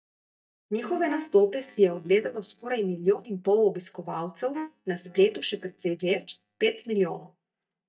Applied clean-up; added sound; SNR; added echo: neural mask model DeepFilterNet 3.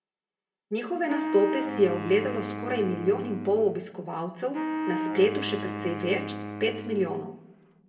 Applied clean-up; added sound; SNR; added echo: none; Wind instrument, woodwind instrument; 6 dB; reverberation time 0.7 s.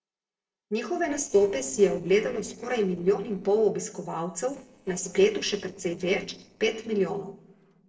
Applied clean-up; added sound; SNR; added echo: neural separator model SepFormer DNS4.